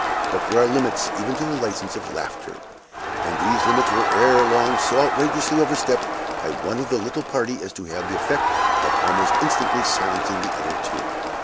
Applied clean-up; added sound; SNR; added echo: none; Crowd; -1 dB; none.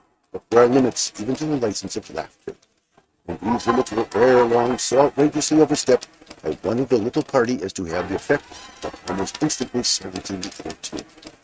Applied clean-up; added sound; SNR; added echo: neural mask model RNNoise.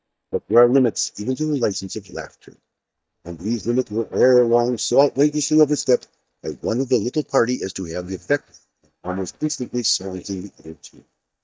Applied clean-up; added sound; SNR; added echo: neural mask model DeepFilterNet 3.